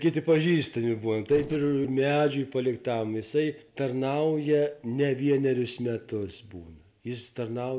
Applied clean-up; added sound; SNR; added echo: neural separator model SepFormer DNS4.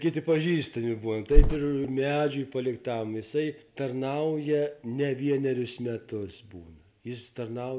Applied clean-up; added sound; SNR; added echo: none; Bird; -3 dB; reverberation time 0.9 s.